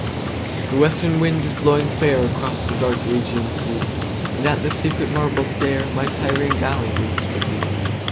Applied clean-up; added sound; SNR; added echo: none; Livestock, farm animals, working animals; 1 dB; none.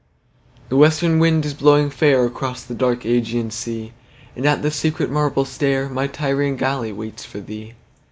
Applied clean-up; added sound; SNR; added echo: none; none; none; none.